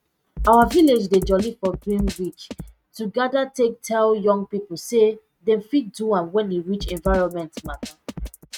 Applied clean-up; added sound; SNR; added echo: neural mask model RNNoise.